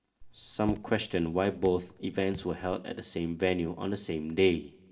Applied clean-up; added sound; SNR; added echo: none; Raindrop / Drip; 15 dB; reverberation time 0.4 s.